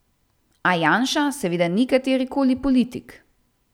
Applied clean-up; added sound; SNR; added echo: none; none; none; none.